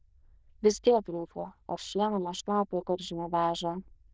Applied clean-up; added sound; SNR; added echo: neural diffusion model UNIVERSE++.